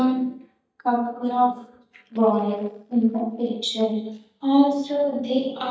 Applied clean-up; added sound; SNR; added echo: neural mask model DeepFilterNet 3.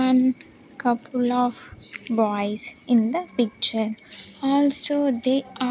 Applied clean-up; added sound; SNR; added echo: none; none; none; none.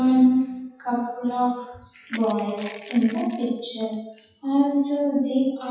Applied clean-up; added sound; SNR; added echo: classical method WPE with log-MMSE.